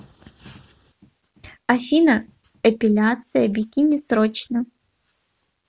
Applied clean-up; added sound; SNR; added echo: none; none; none; none.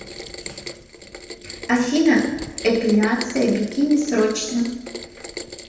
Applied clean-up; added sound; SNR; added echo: none; Rain; 13 dB; reverberation time 0.9 s.